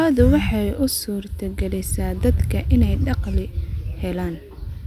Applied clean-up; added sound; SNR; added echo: none; none; none; none.